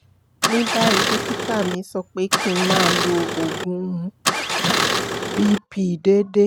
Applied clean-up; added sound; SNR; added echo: none; Engine starting; 0 dB; none.